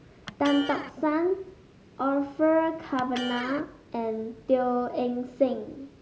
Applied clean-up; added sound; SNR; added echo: none; Electric guitar; 15 dB; none.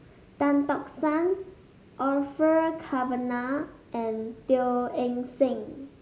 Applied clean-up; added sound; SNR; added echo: none; none; none; none.